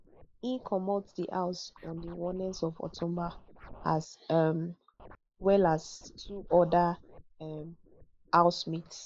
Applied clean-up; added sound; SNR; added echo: neural mask model Resemble Enhance denoiser.